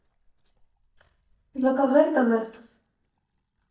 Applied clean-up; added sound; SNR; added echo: neural mask model DeepFilterNet 3.